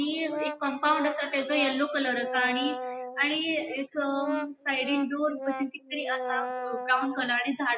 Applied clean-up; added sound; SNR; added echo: none; Brass instrument; 8 dB; none.